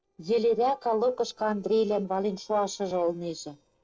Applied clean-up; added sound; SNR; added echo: neural separator model SepFormer DNS4.